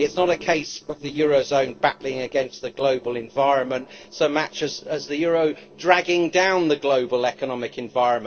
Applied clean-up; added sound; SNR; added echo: neural separator model SepFormer DNS4.